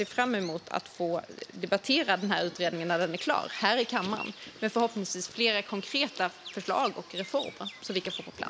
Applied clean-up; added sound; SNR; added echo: none; Bird vocalization, bird call, bird song; 15 dB; none.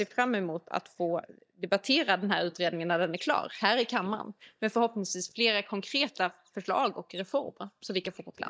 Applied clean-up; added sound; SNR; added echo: neural mask model DeepFilterNet 3.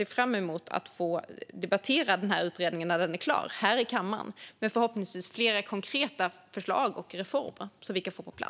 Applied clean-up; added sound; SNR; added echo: none; none; none; none.